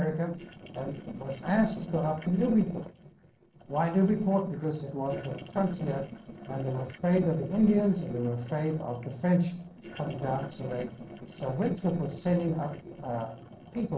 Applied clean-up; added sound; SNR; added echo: neural separator model SepFormer DNS4.